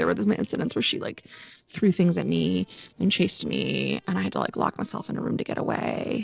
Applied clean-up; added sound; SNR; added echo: neural separator model SepFormer DNS4.